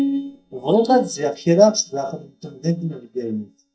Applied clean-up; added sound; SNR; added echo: neural mask model DeepFilterNet 3.